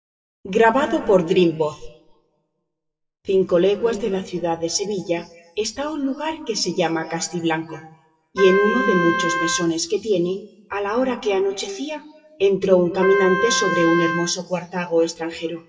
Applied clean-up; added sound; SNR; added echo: classical method WPE with log-MMSE.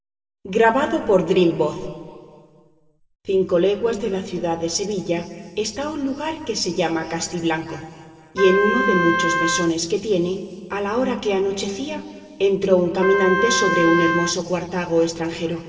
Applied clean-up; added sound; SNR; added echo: none; Wind instrument, woodwind instrument; 3 dB; reverberation time 2.7 s.